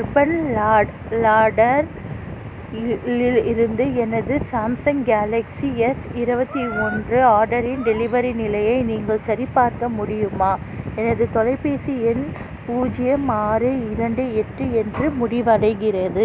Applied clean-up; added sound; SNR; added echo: none; none; none; none.